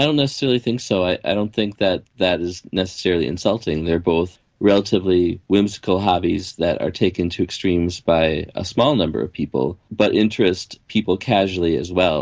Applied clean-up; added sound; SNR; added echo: none; none; none; none.